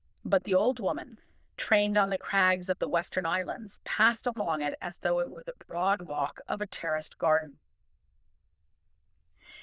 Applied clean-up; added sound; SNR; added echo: neural diffusion model UNIVERSE++.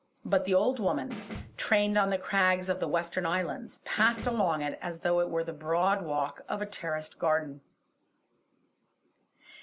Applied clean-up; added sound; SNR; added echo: none; Snare drum; 13 dB; none.